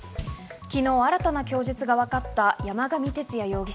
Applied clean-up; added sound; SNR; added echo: none; Bass drum; 19 dB; none.